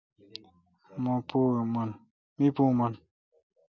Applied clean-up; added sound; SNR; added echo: none; none; none; none.